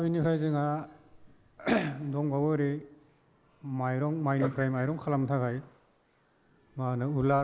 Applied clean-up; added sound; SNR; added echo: neural mask model Resemble Enhance denoiser.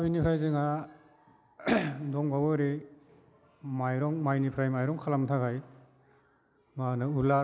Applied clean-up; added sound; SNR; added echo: none; none; none; none.